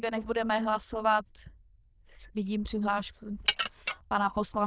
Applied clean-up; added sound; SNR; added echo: neural diffusion model UNIVERSE++.